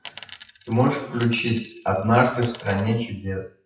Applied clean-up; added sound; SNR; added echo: classical method WPE with log-MMSE.